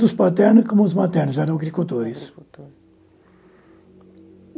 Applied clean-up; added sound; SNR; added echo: none; none; none; none.